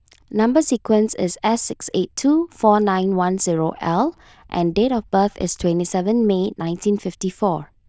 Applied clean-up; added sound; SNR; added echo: neural diffusion model UNIVERSE++.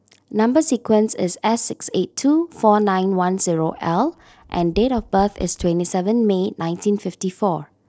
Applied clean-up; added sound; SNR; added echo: neural separator model SepFormer DNS4.